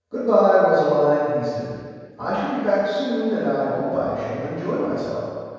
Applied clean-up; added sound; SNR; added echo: none; none; none; reverberation time 1.9 s.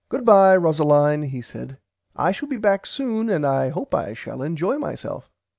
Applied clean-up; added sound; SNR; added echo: none; none; none; none.